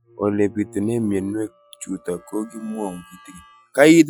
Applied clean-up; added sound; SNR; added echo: classical method Wiener filter.